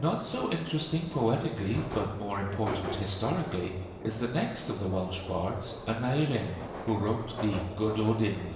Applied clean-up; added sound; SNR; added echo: none; Subway, metro, underground; 10 dB; reverberation time 1.0 s.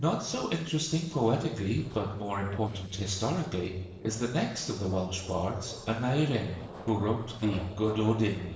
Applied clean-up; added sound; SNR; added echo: neural separator model SepFormer DNS4.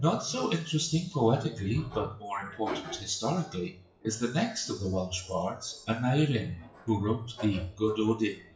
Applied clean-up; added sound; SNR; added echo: classical method WPE with log-MMSE.